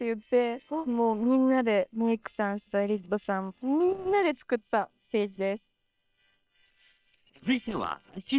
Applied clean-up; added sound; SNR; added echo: neural separator model SepFormer WHAM!.